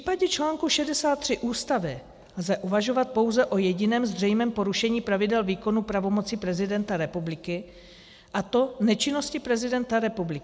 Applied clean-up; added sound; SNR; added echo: none; none; none; none.